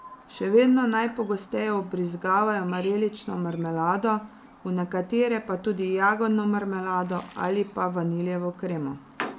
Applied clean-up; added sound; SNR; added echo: none; Chirp, tweet; 19 dB; none.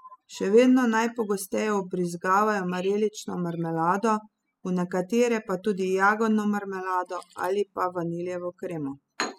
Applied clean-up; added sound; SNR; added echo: classical method spectral subtraction.